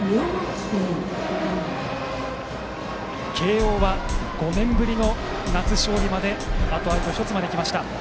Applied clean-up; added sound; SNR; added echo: none; Drum kit; 0 dB; none.